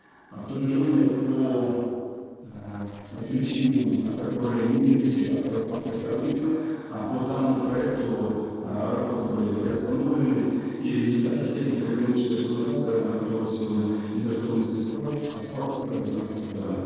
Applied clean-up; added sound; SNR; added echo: neural separator model SepFormer DNS4.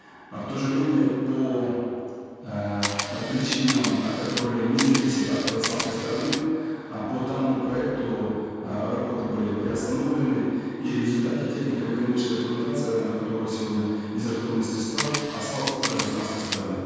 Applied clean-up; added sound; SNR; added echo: none; Camera; 6 dB; reverberation time 2.1 s.